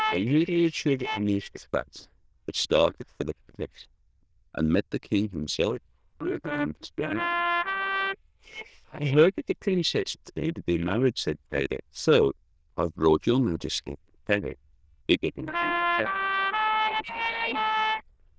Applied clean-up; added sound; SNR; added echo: neural diffusion model UNIVERSE++.